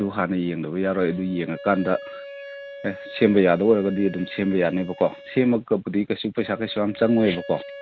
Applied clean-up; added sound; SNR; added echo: none; Wind instrument, woodwind instrument; 18 dB; none.